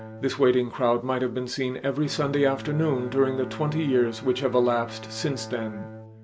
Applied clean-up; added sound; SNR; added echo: none; Bowed string instrument; 15 dB; none.